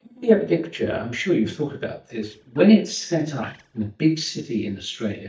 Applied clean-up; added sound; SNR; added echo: neural mask model DeepFilterNet 3.